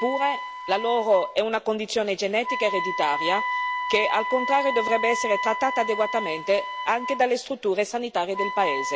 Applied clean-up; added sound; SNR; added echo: none; Wind instrument, woodwind instrument; 5 dB; none.